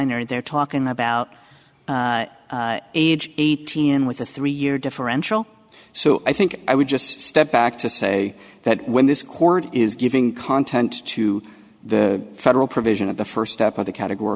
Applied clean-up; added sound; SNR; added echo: none; none; none; none.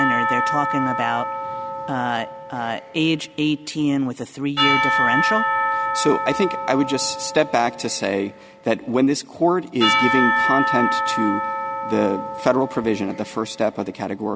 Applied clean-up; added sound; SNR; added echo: none; Church bell / Percussion; 1 dB; none.